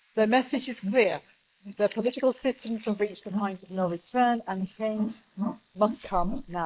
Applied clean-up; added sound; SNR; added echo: neural mask model Resemble Enhance denoiser.